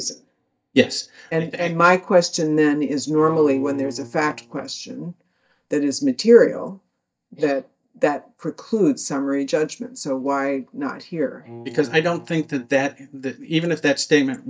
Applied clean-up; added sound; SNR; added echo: neural mask model DeepFilterNet 3.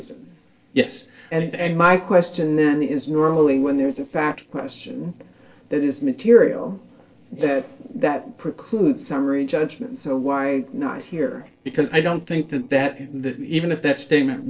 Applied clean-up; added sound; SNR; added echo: neural separator model SepFormer DNS4.